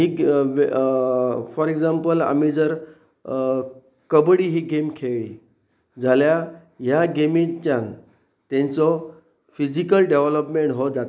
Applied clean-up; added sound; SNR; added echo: none; none; none; none.